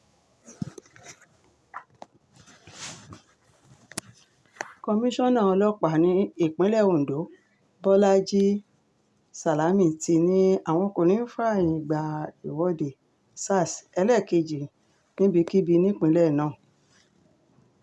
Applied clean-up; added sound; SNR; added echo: none; none; none; none.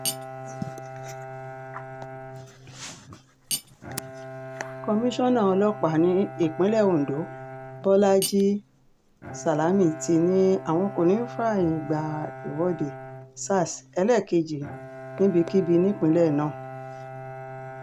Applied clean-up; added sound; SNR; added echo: none; Cutlery, silverware + Bowed string instrument; 13 dB; none.